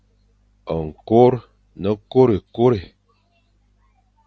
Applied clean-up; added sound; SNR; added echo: none; none; none; none.